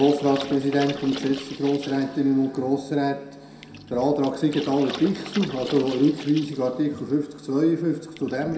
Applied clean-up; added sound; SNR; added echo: none; Water / Splash, splatter; 16 dB; reverberation time 0.5 s.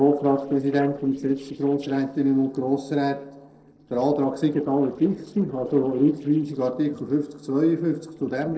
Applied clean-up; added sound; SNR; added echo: neural separator model SepFormer DNS4.